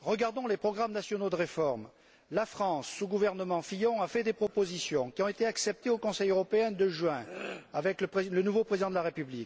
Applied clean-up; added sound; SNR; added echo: none; none; none; none.